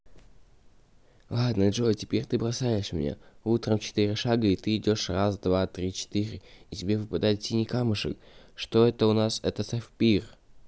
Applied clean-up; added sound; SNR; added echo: none; none; none; none.